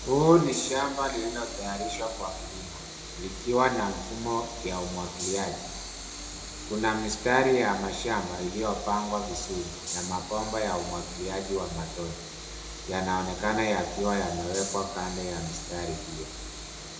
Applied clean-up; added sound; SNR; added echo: none; Train; 9 dB; reverberation time 0.5 s.